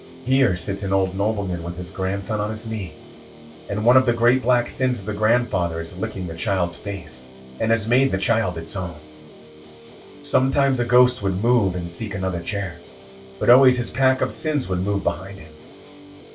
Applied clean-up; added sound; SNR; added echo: none; Guitar; 20 dB; reverberation time 0.2 s.